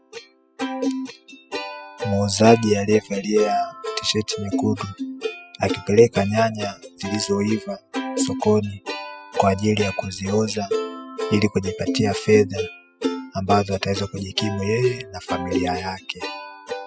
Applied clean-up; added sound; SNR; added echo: classical method spectral subtraction.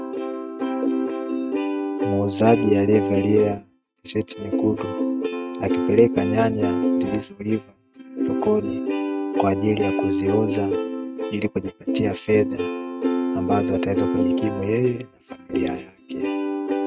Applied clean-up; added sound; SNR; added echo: neural mask model RNNoise.